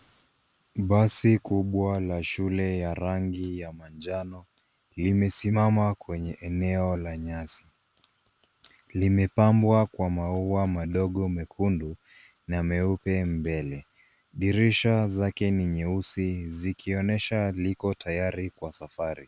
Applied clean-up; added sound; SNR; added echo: none; none; none; none.